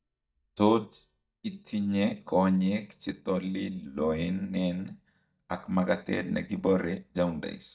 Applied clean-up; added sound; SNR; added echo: neural mask model DeepFilterNet 3.